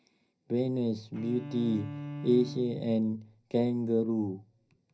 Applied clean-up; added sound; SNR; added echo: none; Bowed string instrument; 12 dB; reverberation time 0.4 s.